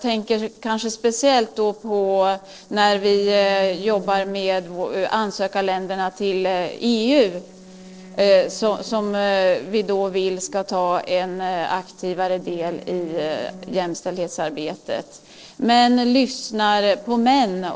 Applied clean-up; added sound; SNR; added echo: neural separator model SepFormer DNS4.